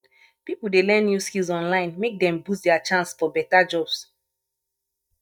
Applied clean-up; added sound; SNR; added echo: neural mask model DeepFilterNet 3.